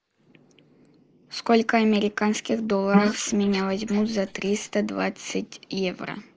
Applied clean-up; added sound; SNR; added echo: neural mask model Resemble Enhance denoiser.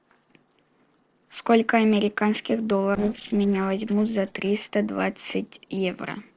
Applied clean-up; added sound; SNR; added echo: neural separator model SepFormer DNS4.